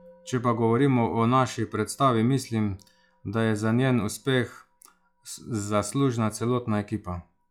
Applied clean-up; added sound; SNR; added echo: classical method log-MMSE.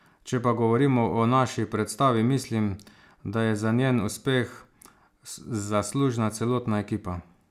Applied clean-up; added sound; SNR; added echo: none; none; none; none.